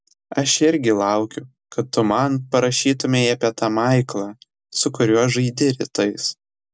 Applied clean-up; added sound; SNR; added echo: none; none; none; none.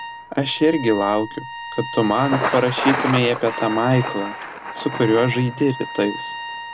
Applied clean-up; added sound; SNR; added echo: none; Trumpet + Thunder; 7 dB; none.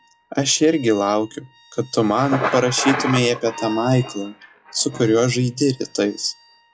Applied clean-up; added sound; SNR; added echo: classical method log-MMSE.